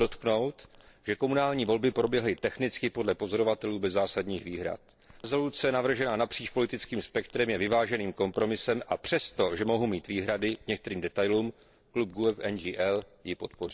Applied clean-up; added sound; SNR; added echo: neural separator model SepFormer DNS4.